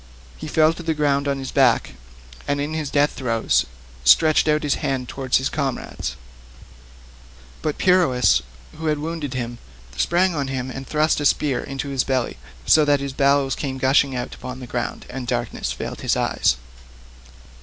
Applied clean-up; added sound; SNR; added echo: none; none; none; none.